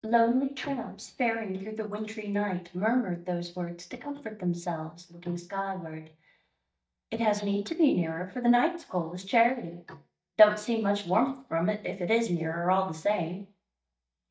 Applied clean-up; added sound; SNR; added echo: neural mask model DeepFilterNet 3.